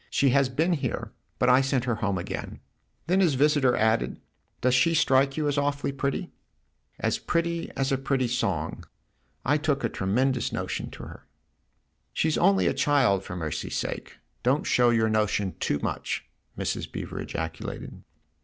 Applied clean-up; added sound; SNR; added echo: none; none; none; none.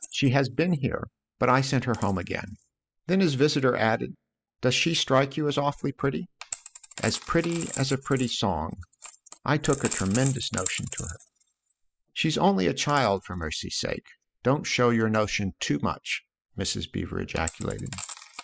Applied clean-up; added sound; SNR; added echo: classical method spectral subtraction.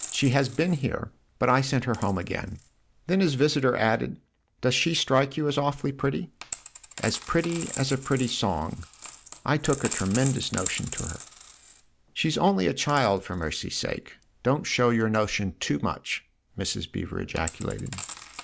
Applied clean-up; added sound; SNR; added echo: none; Coin (dropping); 14 dB; none.